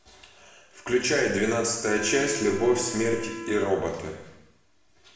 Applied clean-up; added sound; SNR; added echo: none; Wind instrument, woodwind instrument; 11 dB; reverberation time 0.9 s.